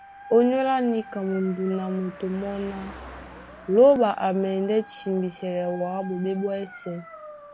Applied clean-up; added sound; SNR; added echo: none; Dog + Car passing by; 18 dB; none.